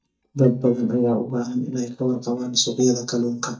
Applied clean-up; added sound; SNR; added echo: neural mask model DeepFilterNet 3.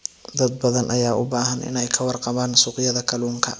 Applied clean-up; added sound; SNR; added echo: none; none; none; none.